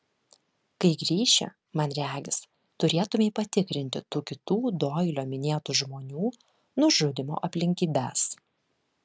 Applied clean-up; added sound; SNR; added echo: none; none; none; none.